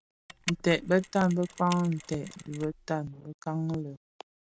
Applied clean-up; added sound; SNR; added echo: none; Mechanisms; 14 dB; none.